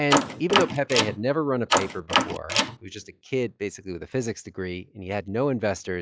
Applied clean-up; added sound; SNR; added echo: classical method log-MMSE.